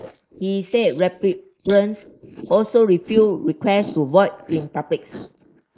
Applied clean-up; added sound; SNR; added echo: neural mask model Resemble Enhance denoiser.